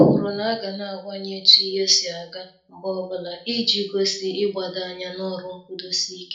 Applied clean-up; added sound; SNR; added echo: none; none; none; reverberation time 0.4 s.